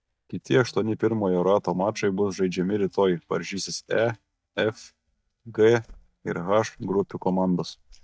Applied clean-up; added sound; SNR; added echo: neural mask model DeepFilterNet 3.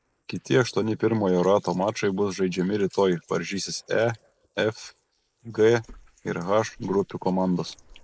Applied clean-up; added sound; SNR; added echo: neural mask model Resemble Enhance denoiser.